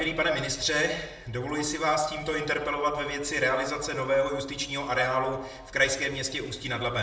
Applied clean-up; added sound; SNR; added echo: none; none; none; reverberation time 0.7 s.